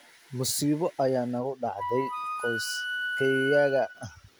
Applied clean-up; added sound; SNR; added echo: none; Wind instrument, woodwind instrument; 4 dB; none.